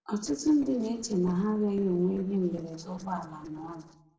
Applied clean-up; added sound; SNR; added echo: neural separator model SepFormer DNS4.